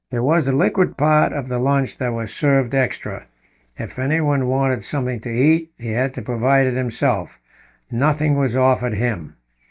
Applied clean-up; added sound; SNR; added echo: neural mask model DeepFilterNet 3.